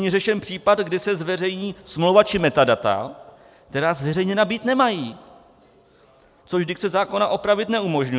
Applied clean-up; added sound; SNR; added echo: none; none; none; none.